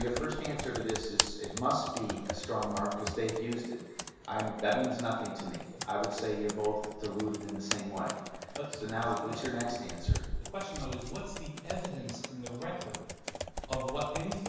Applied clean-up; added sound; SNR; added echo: none; Computer keyboard; 4 dB; reverberation time 1.2 s.